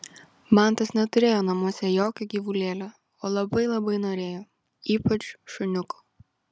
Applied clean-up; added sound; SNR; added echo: none; none; none; none.